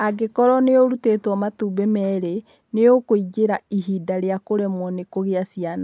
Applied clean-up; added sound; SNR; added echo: none; none; none; none.